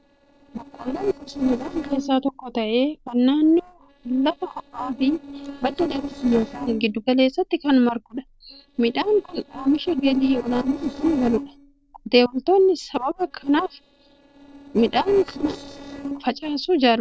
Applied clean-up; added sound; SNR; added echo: neural separator model SepFormer DNS4.